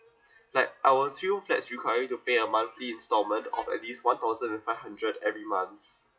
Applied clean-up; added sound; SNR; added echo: classical method WPE with log-MMSE.